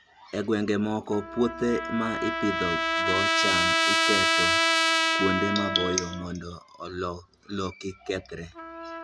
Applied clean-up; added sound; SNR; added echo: none; Trumpet; -2 dB; none.